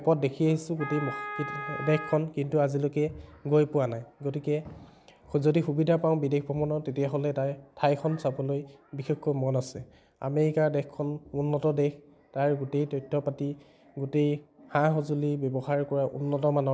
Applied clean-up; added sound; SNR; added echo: none; Wind instrument, woodwind instrument; 11 dB; none.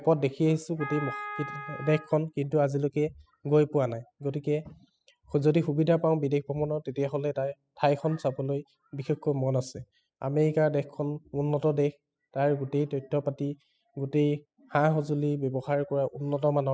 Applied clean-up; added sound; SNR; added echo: classical method spectral subtraction.